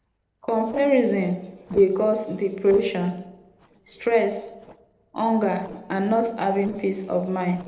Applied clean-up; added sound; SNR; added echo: neural separator model SepFormer DNS4.